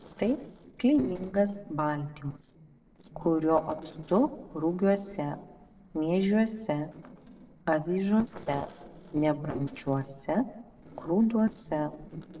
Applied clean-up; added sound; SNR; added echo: neural separator model SepFormer DNS4.